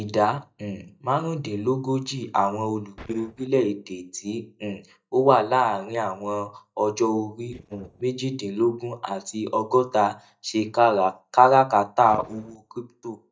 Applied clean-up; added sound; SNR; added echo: neural mask model DeepFilterNet 3.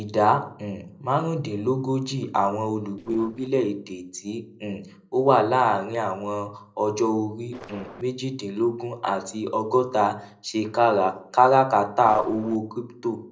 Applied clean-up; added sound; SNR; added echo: neural separator model SepFormer DNS4.